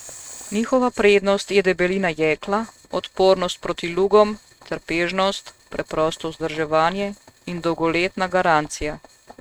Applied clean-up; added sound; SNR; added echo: neural mask model RNNoise.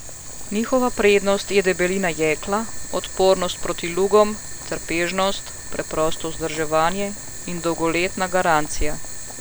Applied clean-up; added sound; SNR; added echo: none; Boiling; 13 dB; none.